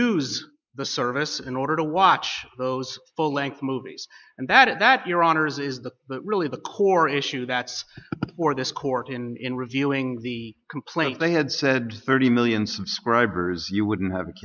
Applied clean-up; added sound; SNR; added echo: neural mask model Resemble Enhance denoiser.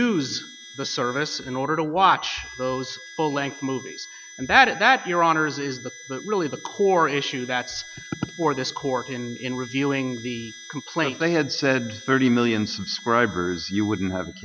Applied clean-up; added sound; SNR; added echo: none; Harmonica; 18 dB; none.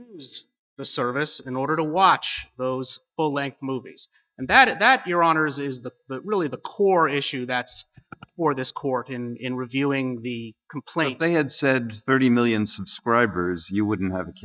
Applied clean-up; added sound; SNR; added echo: neural mask model DeepFilterNet 3.